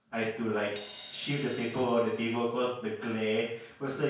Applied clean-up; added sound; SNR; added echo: none; Crash cymbal; 16 dB; reverberation time 0.5 s.